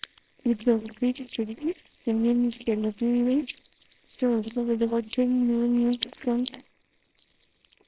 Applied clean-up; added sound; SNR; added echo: neural separator model SepFormer WHAMR!.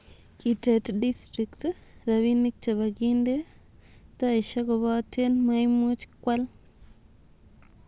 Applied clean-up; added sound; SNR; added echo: none; none; none; none.